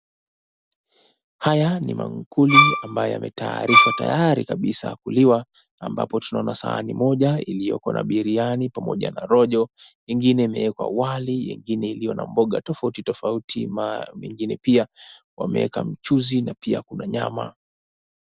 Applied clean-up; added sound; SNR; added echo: none; Bowed string instrument; -5 dB; none.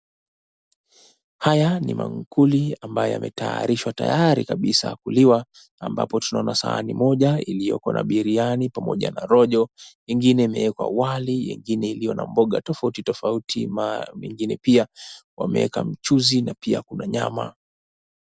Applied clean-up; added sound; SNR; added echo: none; none; none; none.